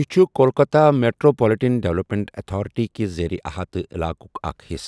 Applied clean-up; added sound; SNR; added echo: none; none; none; none.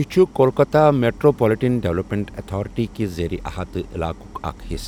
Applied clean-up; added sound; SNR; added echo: none; Idling; 18 dB; none.